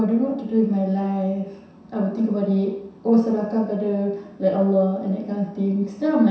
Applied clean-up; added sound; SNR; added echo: none; none; none; reverberation time 0.7 s.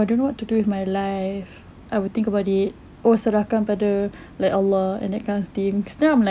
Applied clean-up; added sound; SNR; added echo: none; none; none; none.